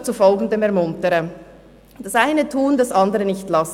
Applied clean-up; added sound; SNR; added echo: none; none; none; none.